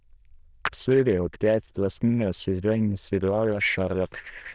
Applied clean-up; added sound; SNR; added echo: neural diffusion model UNIVERSE++.